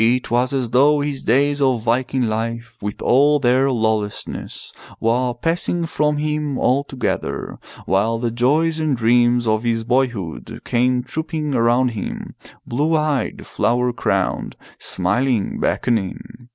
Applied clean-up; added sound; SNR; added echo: none; none; none; none.